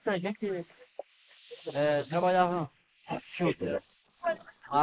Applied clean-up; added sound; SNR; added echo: neural mask model Resemble Enhance denoiser.